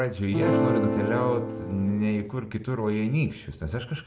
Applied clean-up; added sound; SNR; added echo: none; Acoustic guitar / Strum; 0 dB; reverberation time 0.5 s.